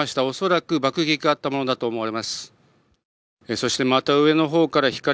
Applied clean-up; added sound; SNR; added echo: none; none; none; none.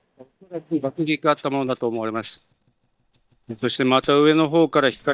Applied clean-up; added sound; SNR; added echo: neural mask model DeepFilterNet 3.